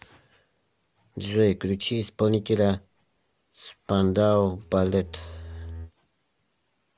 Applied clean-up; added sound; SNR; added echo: none; Bowed string instrument; 15 dB; none.